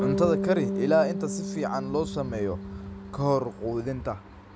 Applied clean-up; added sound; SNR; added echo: none; Bass guitar; 4 dB; none.